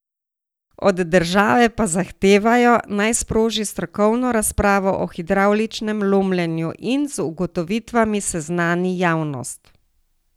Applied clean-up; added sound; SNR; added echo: none; none; none; none.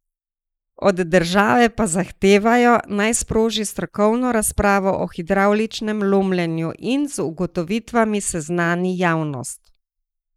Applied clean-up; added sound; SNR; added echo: neural mask model Resemble Enhance denoiser.